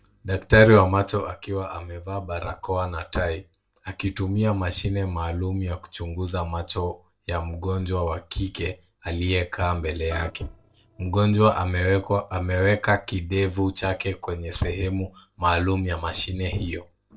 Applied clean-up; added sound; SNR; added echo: neural separator model SepFormer DNS4.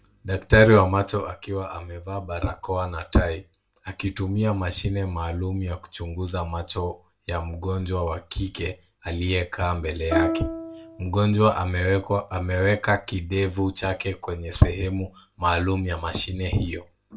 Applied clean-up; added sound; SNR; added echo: none; Plucked string instrument; 4 dB; reverberation time 0.2 s.